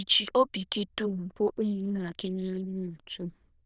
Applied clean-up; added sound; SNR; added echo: neural diffusion model UNIVERSE++.